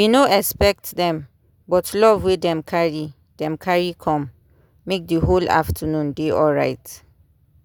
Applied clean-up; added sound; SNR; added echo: none; none; none; none.